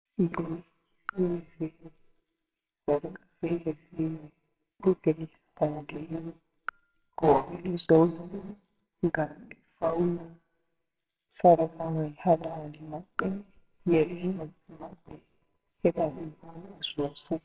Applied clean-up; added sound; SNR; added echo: neural separator model SepFormer WHAMR!.